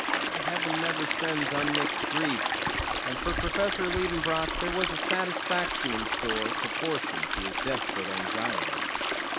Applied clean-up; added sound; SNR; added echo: none; Stream; -4 dB; none.